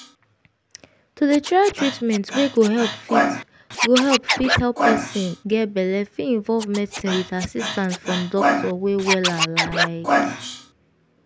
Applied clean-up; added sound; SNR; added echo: none; Scratching (performance technique); 3 dB; none.